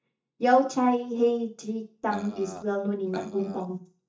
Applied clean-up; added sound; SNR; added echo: neural mask model DeepFilterNet 3.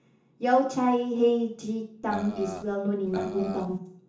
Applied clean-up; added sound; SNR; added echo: none; Burping, eructation; 11 dB; reverberation time 0.6 s.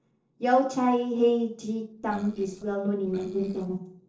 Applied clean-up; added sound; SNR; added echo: neural separator model SepFormer DNS4.